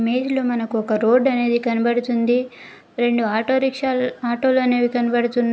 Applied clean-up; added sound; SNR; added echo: none; none; none; none.